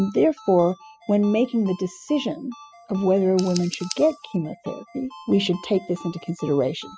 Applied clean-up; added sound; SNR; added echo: classical method spectral subtraction.